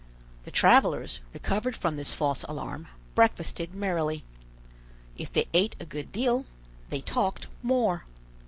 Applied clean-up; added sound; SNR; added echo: none; none; none; none.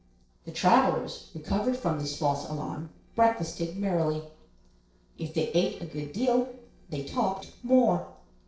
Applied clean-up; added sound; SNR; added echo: neural separator model SepFormer DNS4.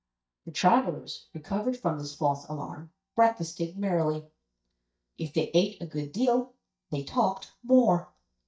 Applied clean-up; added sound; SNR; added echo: neural mask model DeepFilterNet 3.